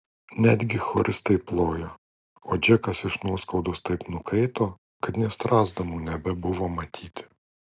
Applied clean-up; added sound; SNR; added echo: none; none; none; none.